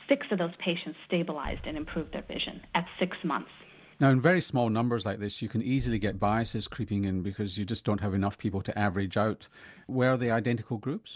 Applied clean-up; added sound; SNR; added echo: none; Boom; 17 dB; none.